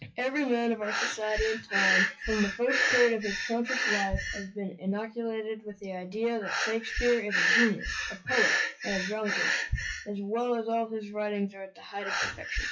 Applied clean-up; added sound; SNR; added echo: classical method WPE with log-MMSE.